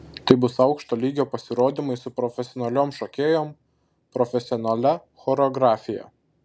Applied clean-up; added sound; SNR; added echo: none; none; none; none.